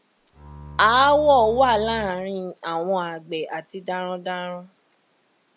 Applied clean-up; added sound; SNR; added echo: none; Bowed string instrument; 17 dB; none.